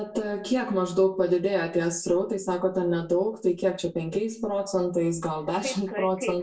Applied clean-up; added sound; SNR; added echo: none; none; none; reverberation time 0.1 s.